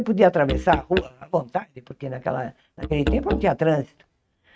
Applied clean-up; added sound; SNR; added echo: neural mask model RNNoise.